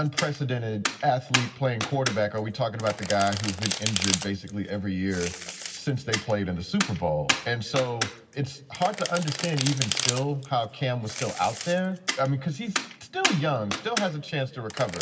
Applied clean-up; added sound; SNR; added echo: none; Domestic sounds, home sounds; 5 dB; reverberation time 1.5 s.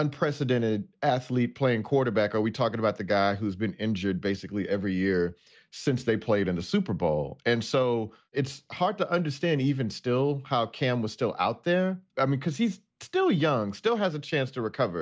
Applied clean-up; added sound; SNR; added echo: none; none; none; none.